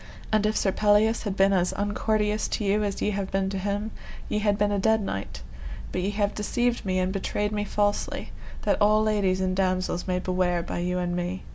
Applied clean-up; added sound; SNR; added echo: none; none; none; none.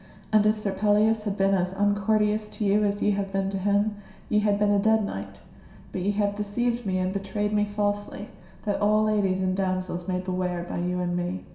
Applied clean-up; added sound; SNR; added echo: none; none; none; reverberation time 0.7 s.